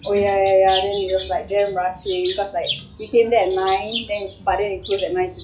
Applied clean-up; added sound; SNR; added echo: classical method log-MMSE.